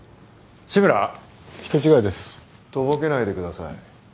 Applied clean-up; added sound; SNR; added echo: none; none; none; none.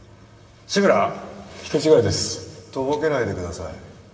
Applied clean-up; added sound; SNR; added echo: none; none; none; reverberation time 2.1 s.